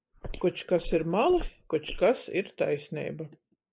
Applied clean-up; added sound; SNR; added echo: neural mask model Resemble Enhance denoiser.